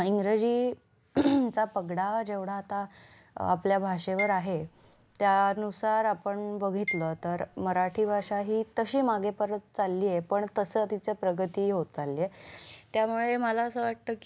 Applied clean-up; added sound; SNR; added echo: none; Marimba, xylophone; 12 dB; none.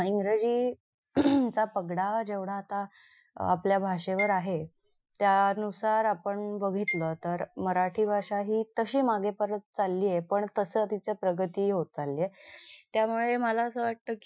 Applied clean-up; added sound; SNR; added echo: classical method Wiener filter.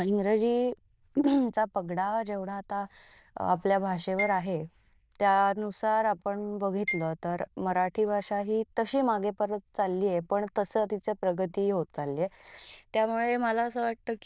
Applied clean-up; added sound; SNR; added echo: neural diffusion model UNIVERSE++.